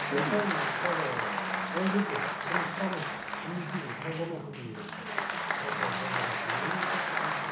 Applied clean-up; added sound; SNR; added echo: none; Applause; -3 dB; reverberation time 0.3 s.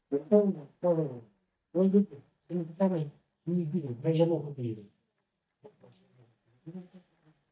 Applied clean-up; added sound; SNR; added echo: neural mask model DeepFilterNet 3.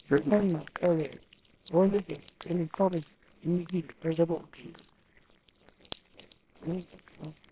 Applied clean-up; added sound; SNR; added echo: neural separator model SepFormer WHAMR!.